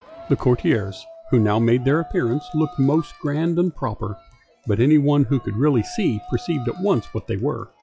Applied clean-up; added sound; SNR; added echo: classical method log-MMSE.